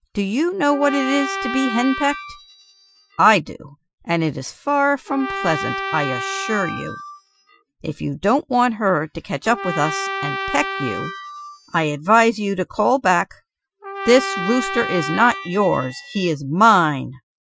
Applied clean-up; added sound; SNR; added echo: classical method Wiener filter.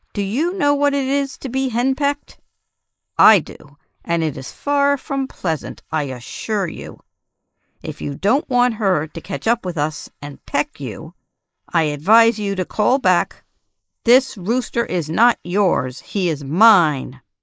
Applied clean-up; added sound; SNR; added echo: neural mask model Resemble Enhance denoiser.